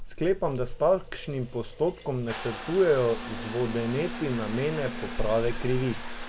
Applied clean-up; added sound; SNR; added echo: none; Trickle, dribble / Bathtub (filling or washing) / Water tap, faucet; 6 dB; none.